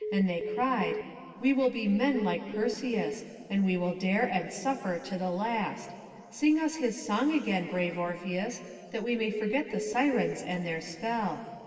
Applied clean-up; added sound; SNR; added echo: none; Telephone; 7 dB; reverberation time 2.4 s.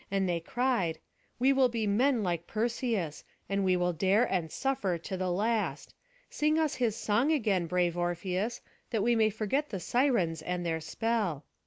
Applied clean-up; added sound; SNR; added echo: none; none; none; none.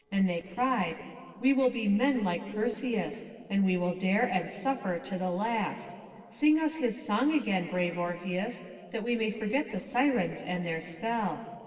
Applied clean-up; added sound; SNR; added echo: neural separator model SepFormer DNS4.